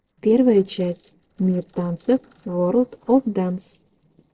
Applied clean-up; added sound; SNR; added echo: neural separator model SepFormer DNS4.